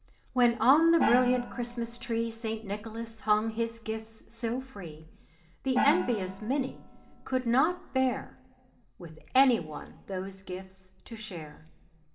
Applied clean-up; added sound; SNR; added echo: none; Gong; 6 dB; reverberation time 1.7 s.